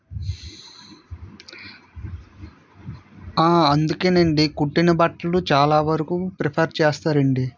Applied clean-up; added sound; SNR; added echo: none; none; none; none.